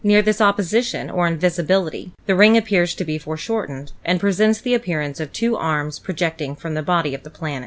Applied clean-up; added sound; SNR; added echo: none; none; none; none.